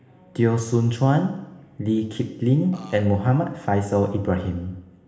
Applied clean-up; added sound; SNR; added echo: none; Burping, eructation; 20 dB; reverberation time 1.1 s.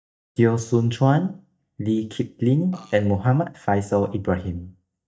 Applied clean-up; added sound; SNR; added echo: neural mask model DeepFilterNet 3.